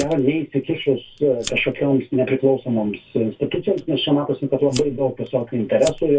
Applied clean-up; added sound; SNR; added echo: none; Fire; 19 dB; reverberation time 0.2 s.